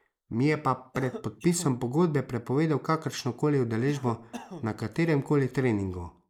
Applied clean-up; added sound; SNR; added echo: neural mask model Resemble Enhance denoiser.